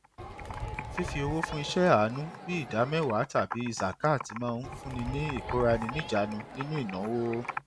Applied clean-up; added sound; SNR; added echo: none; Computer keyboard + Crowd; 9 dB; none.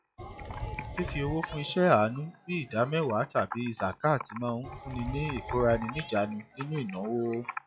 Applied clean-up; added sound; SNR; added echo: classical method log-MMSE.